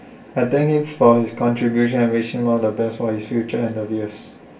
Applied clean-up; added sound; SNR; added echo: none; none; none; reverberation time 0.2 s.